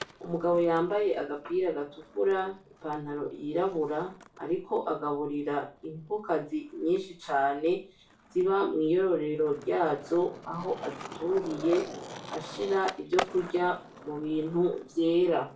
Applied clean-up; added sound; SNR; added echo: none; Skateboard; 15 dB; reverberation time 0.3 s.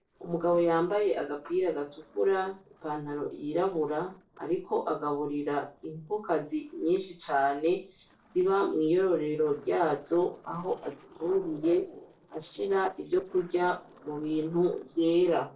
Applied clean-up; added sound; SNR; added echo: neural separator model SepFormer DNS4.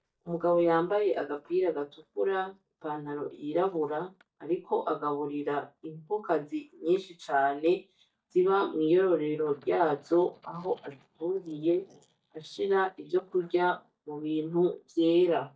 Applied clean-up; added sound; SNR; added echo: neural mask model DeepFilterNet 3.